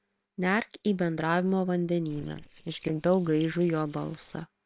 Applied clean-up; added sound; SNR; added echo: neural separator model SepFormer WHAM!.